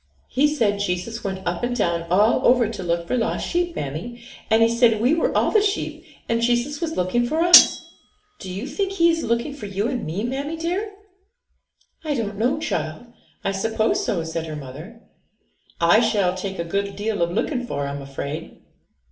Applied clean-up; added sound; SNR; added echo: none; Cutlery, silverware; -1 dB; reverberation time 0.5 s.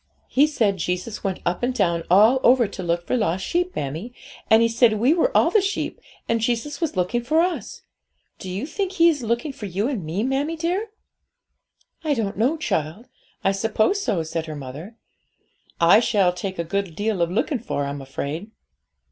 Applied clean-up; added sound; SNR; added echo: none; none; none; none.